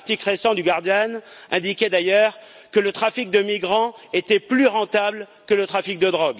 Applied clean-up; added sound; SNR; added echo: none; none; none; none.